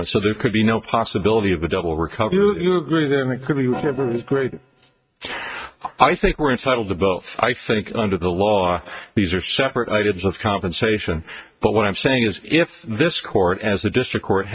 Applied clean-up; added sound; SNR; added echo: neural mask model RNNoise.